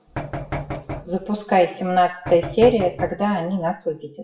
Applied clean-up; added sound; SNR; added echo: classical method WPE with log-MMSE.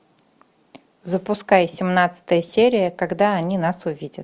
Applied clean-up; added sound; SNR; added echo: none; none; none; none.